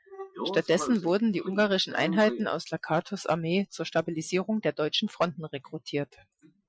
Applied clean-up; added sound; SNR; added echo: classical method Wiener filter.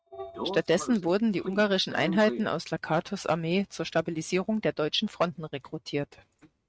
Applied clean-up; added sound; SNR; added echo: neural mask model RNNoise.